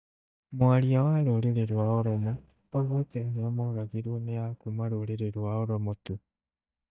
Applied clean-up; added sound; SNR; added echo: neural mask model DeepFilterNet 3.